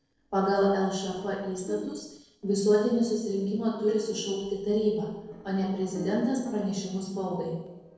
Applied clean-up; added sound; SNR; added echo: neural separator model SepFormer DNS4.